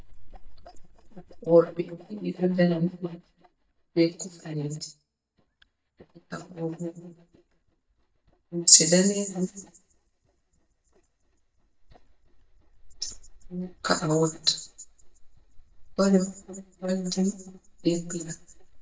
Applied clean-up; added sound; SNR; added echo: neural mask model DeepFilterNet 3.